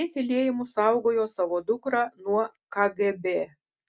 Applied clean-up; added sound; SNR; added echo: none; none; none; none.